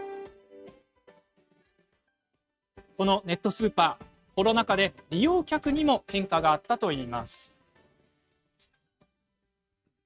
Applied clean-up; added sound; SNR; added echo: neural mask model RNNoise.